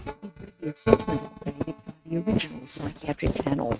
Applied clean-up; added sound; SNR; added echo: neural mask model RNNoise.